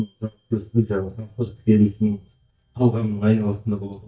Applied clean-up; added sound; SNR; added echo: neural mask model DeepFilterNet 3.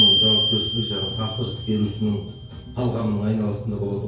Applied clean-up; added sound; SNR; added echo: none; Glockenspiel; 0 dB; reverberation time 2.4 s.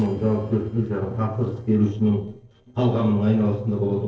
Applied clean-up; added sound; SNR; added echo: neural separator model SepFormer DNS4.